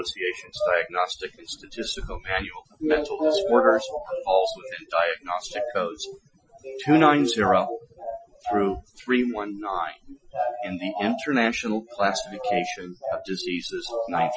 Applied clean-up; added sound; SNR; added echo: classical method Wiener filter.